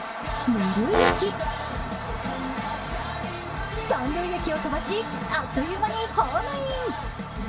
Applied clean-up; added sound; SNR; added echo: none; Brass instrument; 3 dB; reverberation time 0.2 s.